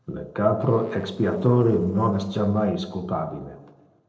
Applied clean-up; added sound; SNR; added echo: neural separator model SepFormer DNS4.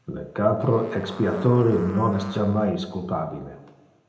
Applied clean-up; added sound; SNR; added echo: none; Fart; 18 dB; reverberation time 0.8 s.